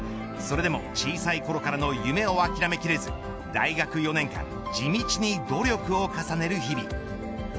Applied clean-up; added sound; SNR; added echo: none; none; none; none.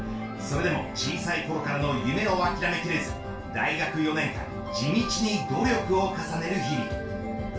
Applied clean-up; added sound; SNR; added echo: none; none; none; reverberation time 0.2 s.